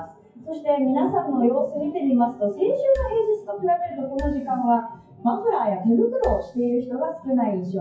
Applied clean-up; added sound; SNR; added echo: classical method WPE with log-MMSE.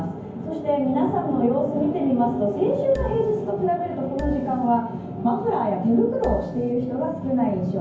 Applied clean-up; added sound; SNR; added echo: none; Marimba, xylophone; 10 dB; reverberation time 0.9 s.